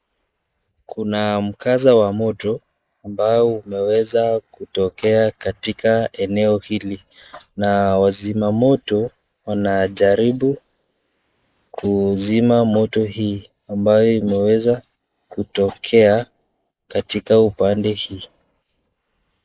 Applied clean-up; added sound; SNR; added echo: neural mask model Resemble Enhance denoiser.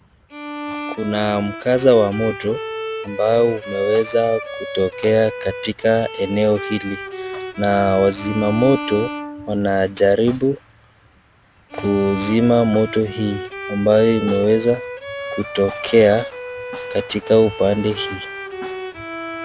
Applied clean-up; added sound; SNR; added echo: none; Bowed string instrument; 11 dB; none.